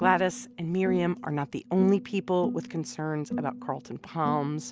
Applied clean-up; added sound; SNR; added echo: none; none; none; none.